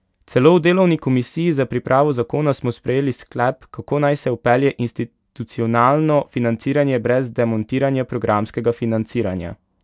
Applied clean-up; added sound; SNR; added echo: none; none; none; none.